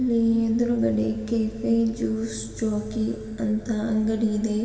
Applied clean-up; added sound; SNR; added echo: none; none; none; reverberation time 2.5 s.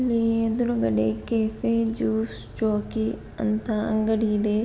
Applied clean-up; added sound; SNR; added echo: none; none; none; none.